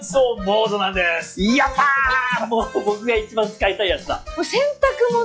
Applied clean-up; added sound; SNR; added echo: classical method log-MMSE.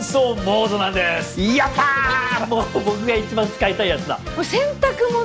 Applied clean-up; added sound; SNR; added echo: none; none; none; none.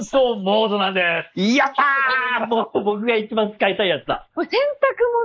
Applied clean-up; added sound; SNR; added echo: neural mask model Resemble Enhance denoiser.